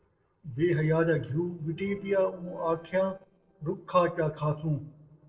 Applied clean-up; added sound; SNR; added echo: neural separator model SepFormer DNS4.